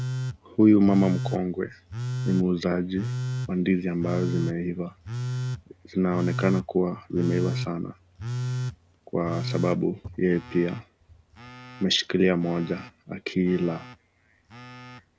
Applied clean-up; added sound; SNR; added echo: none; Telephone; 7 dB; none.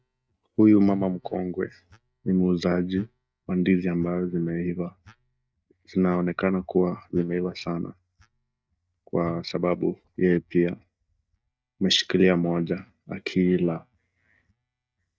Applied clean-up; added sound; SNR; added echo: neural mask model DeepFilterNet 3.